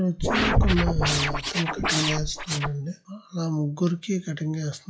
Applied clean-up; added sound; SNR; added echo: classical method log-MMSE.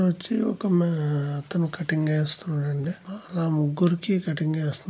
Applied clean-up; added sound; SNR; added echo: none; none; none; none.